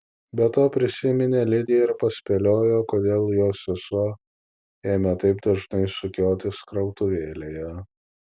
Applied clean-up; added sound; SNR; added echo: none; none; none; none.